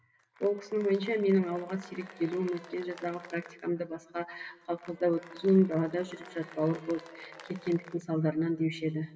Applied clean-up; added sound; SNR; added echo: none; Applause / Cheering; 20 dB; reverberation time 2.8 s.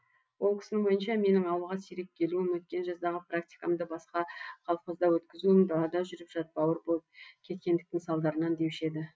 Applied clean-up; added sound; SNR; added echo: none; none; none; none.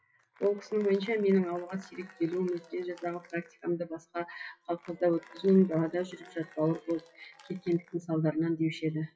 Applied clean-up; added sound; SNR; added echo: classical method WPE with log-MMSE.